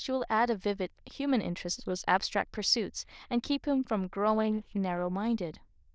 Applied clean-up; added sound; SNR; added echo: neural diffusion model UNIVERSE++.